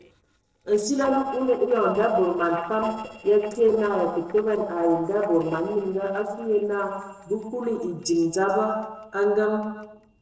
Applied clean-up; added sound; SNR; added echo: neural separator model SepFormer DNS4.